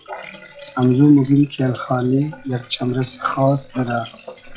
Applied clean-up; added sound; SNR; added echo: classical method log-MMSE.